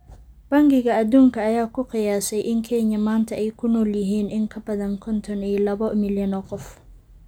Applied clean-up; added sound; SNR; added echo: none; none; none; none.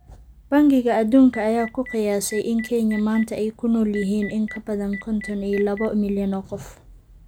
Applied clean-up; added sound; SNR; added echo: none; Telephone; 18 dB; none.